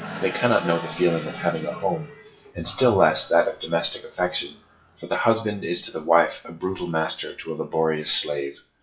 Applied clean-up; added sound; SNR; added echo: classical method WPE with log-MMSE.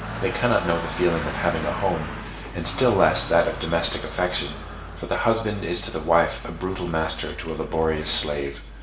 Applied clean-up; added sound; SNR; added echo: none; Traffic noise, roadway noise; 11 dB; reverberation time 0.6 s.